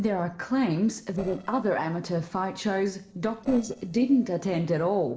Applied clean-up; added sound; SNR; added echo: neural separator model SepFormer DNS4.